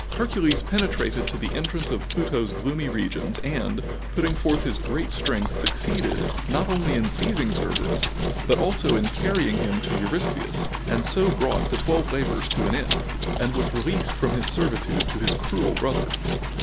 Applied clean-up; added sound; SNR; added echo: none; Chewing, mastication + Engine; 0 dB; none.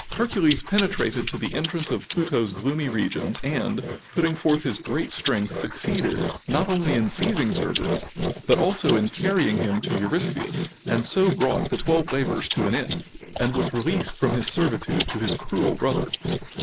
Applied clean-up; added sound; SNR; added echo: neural mask model Resemble Enhance denoiser.